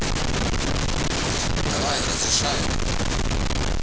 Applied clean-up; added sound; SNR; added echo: none; none; none; none.